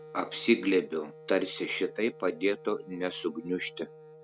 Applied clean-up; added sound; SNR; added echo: none; Wind instrument, woodwind instrument; 19 dB; none.